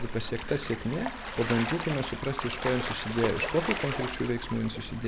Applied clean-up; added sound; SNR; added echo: none; Gull, seagull / Waves, surf; 6 dB; none.